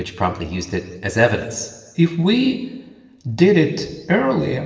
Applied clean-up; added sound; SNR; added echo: none; none; none; reverberation time 1.1 s.